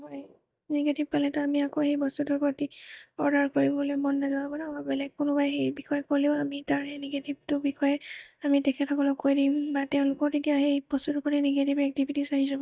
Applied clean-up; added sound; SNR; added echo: neural mask model DeepFilterNet 3.